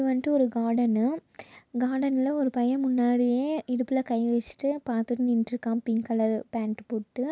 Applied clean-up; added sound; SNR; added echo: none; none; none; none.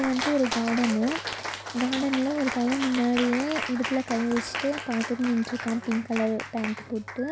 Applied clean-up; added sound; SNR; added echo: none; Cheering; 7 dB; none.